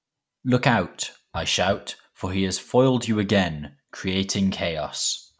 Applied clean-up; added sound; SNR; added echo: none; none; none; none.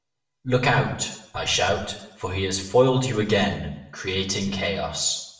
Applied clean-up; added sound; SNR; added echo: none; none; none; reverberation time 0.7 s.